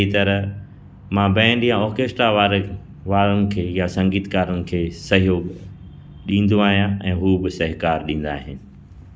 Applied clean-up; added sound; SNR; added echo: none; none; none; none.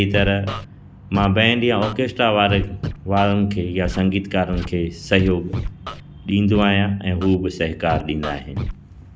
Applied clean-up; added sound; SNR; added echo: none; Scratching (performance technique); 11 dB; none.